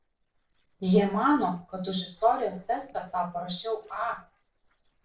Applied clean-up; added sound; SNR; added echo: neural separator model SepFormer DNS4.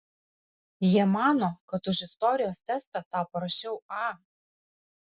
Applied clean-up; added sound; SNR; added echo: none; none; none; none.